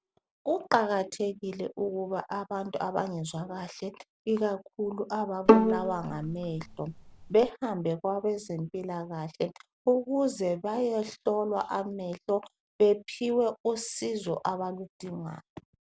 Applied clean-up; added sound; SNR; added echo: none; Bowed string instrument; -4 dB; none.